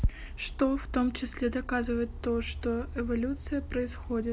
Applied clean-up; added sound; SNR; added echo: none; none; none; none.